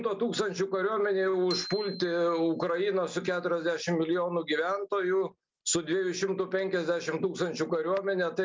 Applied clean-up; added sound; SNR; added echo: none; Bicycle bell; 16 dB; none.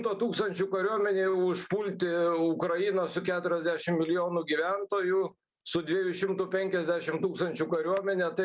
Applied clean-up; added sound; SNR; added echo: none; none; none; none.